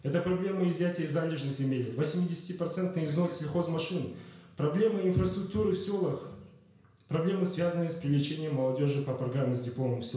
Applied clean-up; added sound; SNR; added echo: none; none; none; reverberation time 0.5 s.